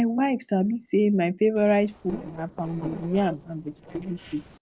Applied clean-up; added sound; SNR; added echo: neural separator model SepFormer DNS4.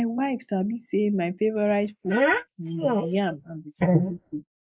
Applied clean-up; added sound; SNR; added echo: neural mask model Resemble Enhance denoiser.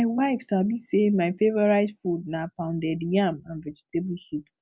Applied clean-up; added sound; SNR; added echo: none; none; none; none.